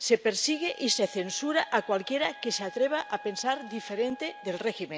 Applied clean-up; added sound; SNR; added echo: none; Wind instrument, woodwind instrument; 18 dB; none.